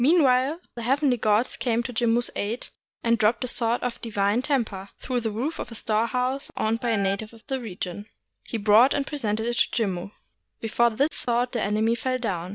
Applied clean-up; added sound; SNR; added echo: neural mask model DeepFilterNet 3.